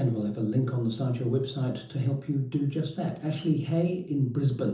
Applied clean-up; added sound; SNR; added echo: none; none; none; reverberation time 0.6 s.